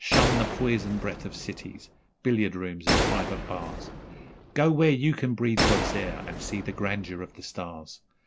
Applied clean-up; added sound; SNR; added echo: none; Gunshot, gunfire; 2 dB; none.